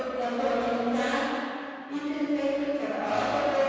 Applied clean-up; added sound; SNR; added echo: none; none; none; reverberation time 2.2 s.